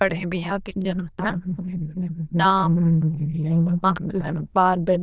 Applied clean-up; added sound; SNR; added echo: neural diffusion model UNIVERSE++.